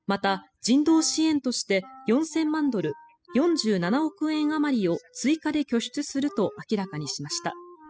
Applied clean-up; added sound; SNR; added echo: classical method spectral subtraction.